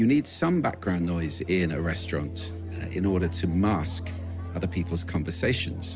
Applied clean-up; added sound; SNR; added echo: none; none; none; none.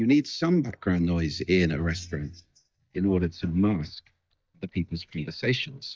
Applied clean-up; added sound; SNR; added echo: neural mask model DeepFilterNet 3.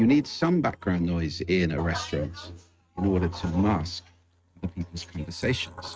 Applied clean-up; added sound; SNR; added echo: neural mask model RNNoise.